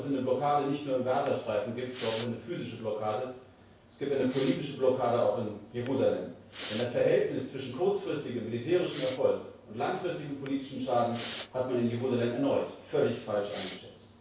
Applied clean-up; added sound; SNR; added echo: none; Respiratory sounds; 13 dB; reverberation time 0.6 s.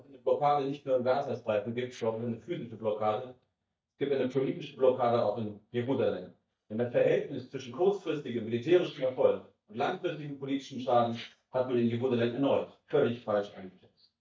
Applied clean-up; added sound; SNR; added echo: neural mask model DeepFilterNet 3.